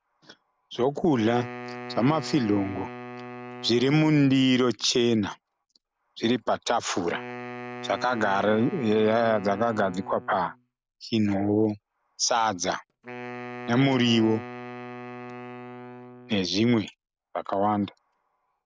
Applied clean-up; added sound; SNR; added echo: none; Wind instrument, woodwind instrument; 15 dB; none.